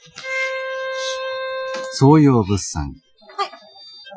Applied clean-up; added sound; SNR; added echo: classical method Wiener filter.